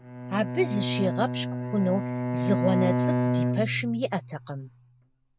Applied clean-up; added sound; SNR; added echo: none; Bowed string instrument; 0 dB; none.